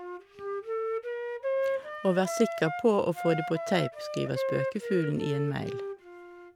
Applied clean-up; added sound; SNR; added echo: none; Wind instrument, woodwind instrument; 4 dB; none.